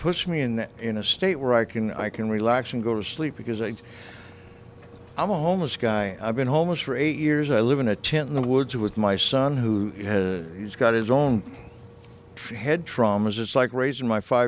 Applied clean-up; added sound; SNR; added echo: none; none; none; none.